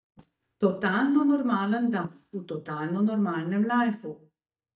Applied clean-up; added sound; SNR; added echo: neural mask model DeepFilterNet 3.